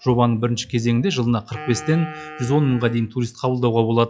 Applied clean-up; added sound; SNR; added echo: classical method log-MMSE.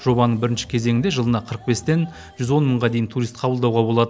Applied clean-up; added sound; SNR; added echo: none; none; none; none.